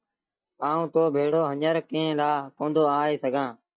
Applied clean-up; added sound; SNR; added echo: neural mask model DeepFilterNet 3.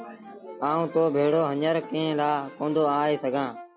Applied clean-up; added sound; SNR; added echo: none; Brass instrument; 19 dB; none.